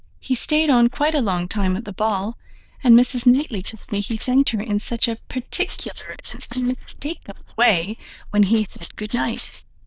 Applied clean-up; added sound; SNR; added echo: neural diffusion model UNIVERSE++.